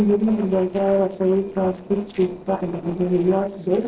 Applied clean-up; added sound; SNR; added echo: neural separator model SepFormer DNS4.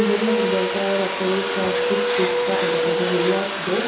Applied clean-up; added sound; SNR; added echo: none; Domestic sounds, home sounds; -1 dB; reverberation time 2.6 s.